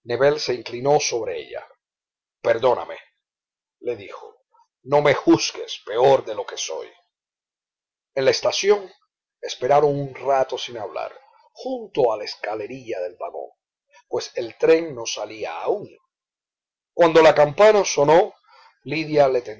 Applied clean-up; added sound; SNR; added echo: none; none; none; none.